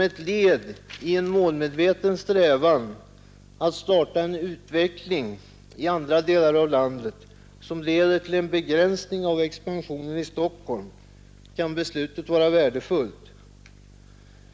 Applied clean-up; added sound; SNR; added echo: none; none; none; none.